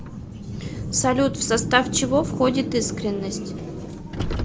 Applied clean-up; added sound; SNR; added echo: none; Car; 5 dB; none.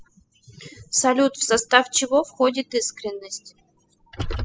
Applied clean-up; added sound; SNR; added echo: classical method spectral subtraction.